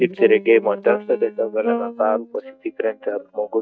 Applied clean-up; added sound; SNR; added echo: neural mask model DeepFilterNet 3.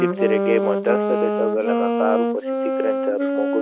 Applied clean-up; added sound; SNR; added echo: none; Wind instrument, woodwind instrument; -2 dB; none.